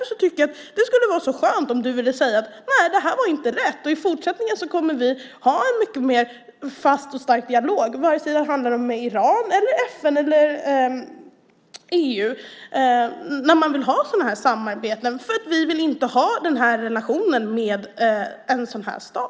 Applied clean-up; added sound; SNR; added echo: none; none; none; none.